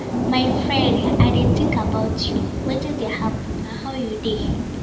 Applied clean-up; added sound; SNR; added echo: none; Thunder / Rain; -5 dB; reverberation time 0.9 s.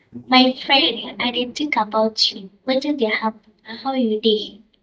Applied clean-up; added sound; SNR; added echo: neural mask model DeepFilterNet 3.